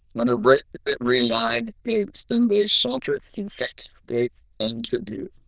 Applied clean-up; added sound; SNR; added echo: neural diffusion model UNIVERSE++.